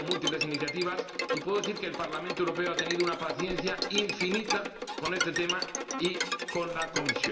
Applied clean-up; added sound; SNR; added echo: none; Bowed string instrument; 1 dB; reverberation time 1.6 s.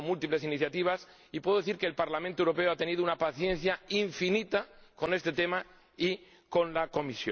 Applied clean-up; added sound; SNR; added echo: none; none; none; none.